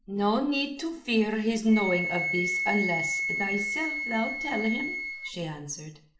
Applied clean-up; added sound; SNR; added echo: none; Wind instrument, woodwind instrument; 4 dB; reverberation time 0.6 s.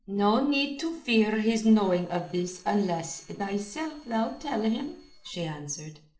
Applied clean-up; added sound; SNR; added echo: neural separator model SepFormer DNS4.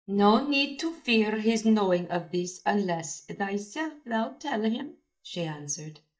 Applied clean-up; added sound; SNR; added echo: neural mask model DeepFilterNet 3.